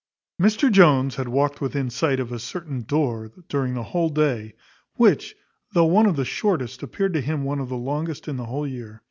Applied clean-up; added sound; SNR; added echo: none; none; none; none.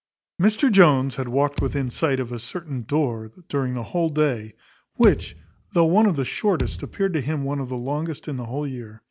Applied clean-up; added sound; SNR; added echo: none; Thump, thud; 11 dB; none.